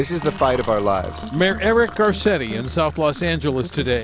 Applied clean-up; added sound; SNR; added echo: none; Liquid; 18 dB; none.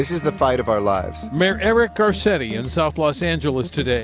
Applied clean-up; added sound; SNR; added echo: none; none; none; none.